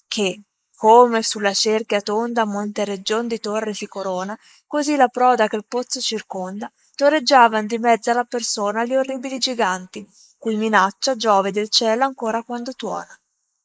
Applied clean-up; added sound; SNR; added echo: neural mask model Resemble Enhance denoiser.